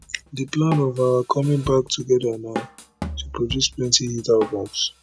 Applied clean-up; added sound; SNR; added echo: none; Drum kit; 13 dB; none.